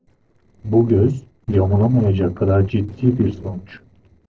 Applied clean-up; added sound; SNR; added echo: neural separator model SepFormer DNS4.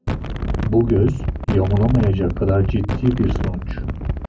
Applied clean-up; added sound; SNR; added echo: none; Wind; 3 dB; reverberation time 0.3 s.